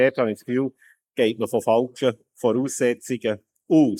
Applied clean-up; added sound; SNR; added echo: neural mask model Resemble Enhance denoiser.